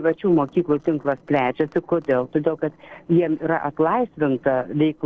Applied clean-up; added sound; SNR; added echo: neural separator model SepFormer DNS4.